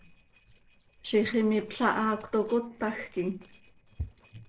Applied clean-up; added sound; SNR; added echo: neural separator model SepFormer DNS4.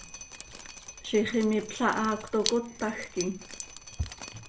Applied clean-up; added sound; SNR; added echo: none; Drip; 11 dB; none.